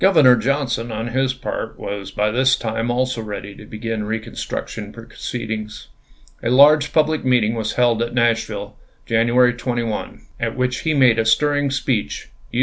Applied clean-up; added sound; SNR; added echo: none; none; none; none.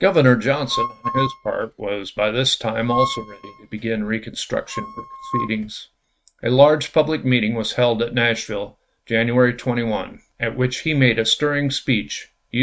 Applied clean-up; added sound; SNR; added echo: neural mask model RNNoise.